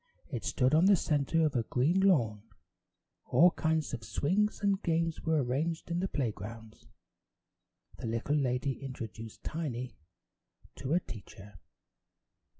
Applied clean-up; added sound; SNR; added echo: none; none; none; none.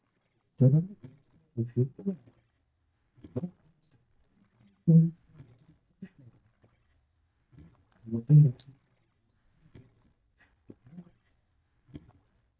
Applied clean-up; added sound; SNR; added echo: neural mask model DeepFilterNet 3.